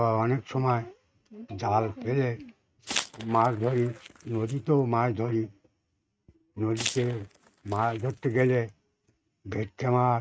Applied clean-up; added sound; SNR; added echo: neural mask model RNNoise.